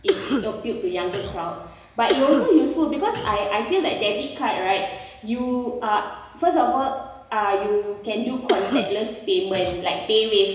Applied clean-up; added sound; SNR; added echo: none; Cough; 6 dB; reverberation time 1.0 s.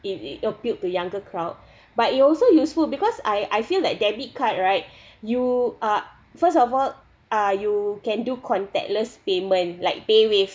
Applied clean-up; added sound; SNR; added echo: none; none; none; none.